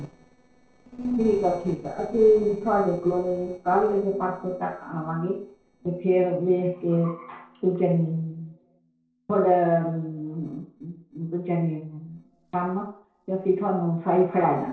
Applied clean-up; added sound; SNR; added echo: neural separator model SepFormer DNS4.